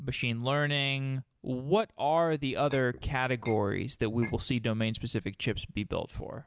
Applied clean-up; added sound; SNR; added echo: neural mask model Resemble Enhance denoiser.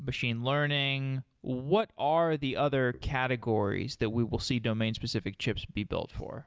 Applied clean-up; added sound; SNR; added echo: none; none; none; none.